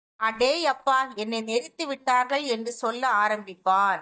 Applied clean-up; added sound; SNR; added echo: neural mask model DeepFilterNet 3.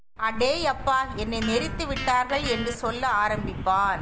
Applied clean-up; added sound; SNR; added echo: none; Electric guitar; 13 dB; none.